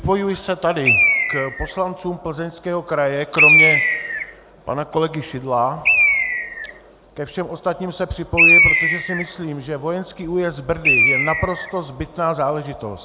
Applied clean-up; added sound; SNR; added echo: none; Bird; -3 dB; none.